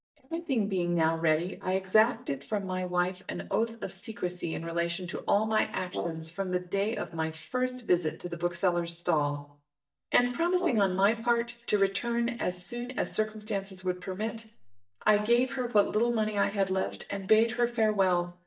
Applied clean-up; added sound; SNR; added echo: neural mask model DeepFilterNet 3.